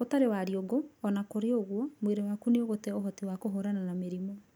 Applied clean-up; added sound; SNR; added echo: none; none; none; none.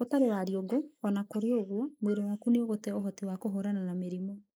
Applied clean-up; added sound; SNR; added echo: neural mask model Resemble Enhance denoiser.